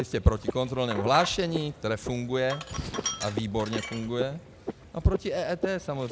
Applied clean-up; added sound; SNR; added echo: none; Frog + Sink (filling or washing); 8 dB; none.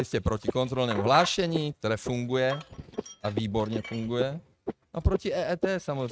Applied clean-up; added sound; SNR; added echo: neural mask model RNNoise.